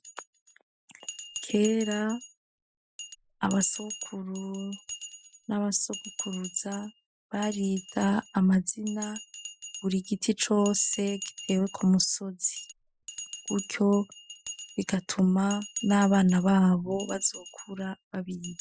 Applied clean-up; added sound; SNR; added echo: classical method Wiener filter.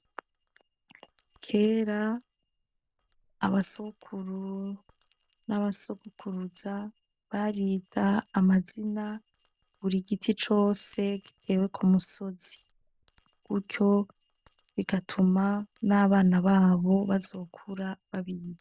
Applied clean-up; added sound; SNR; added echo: neural separator model SepFormer DNS4.